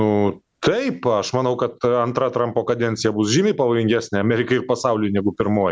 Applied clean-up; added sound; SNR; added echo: none; none; none; none.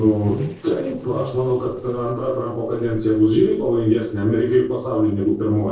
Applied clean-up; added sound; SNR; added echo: neural separator model SepFormer DNS4.